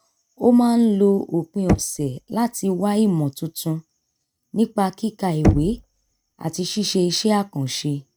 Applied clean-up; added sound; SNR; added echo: neural mask model RNNoise.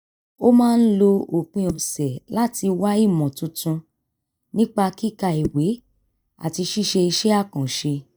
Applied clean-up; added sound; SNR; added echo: neural mask model DeepFilterNet 3.